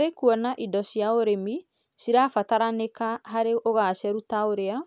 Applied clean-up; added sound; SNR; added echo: none; none; none; none.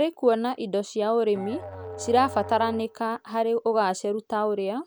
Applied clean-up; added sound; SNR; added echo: none; Musical instrument; 14 dB; none.